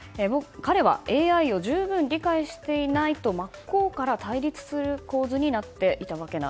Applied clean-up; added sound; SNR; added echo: none; none; none; none.